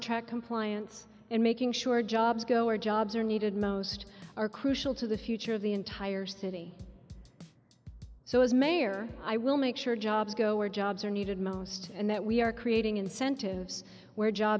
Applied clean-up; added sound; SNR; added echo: none; Drum / Drum kit; 19 dB; none.